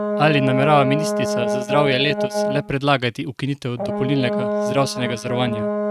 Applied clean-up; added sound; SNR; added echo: neural mask model RNNoise.